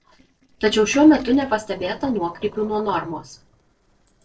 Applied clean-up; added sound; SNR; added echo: neural separator model SepFormer DNS4.